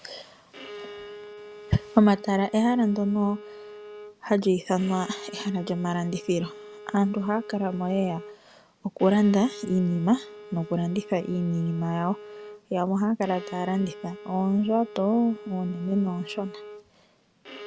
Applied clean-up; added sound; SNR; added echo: none; Bowed string instrument; 17 dB; none.